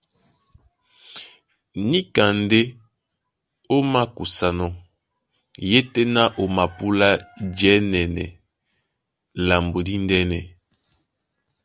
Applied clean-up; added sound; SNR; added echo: none; none; none; none.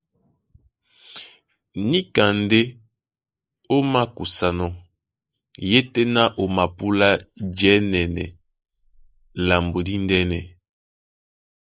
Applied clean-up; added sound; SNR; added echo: neural mask model Resemble Enhance denoiser.